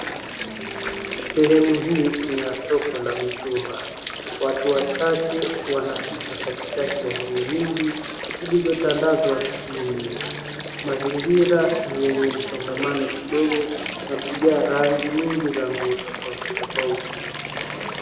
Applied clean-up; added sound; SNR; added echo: none; Water; 7 dB; reverberation time 1.1 s.